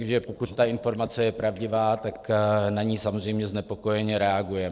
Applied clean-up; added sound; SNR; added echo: neural separator model SepFormer DNS4.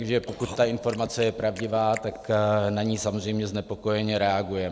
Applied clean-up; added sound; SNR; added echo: none; Chewing, mastication; 17 dB; none.